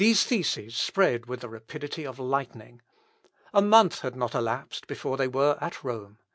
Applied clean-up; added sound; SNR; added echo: none; none; none; none.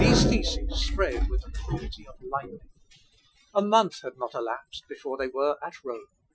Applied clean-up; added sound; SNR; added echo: classical method Wiener filter.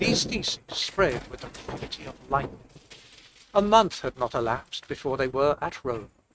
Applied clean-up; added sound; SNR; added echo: neural mask model RNNoise.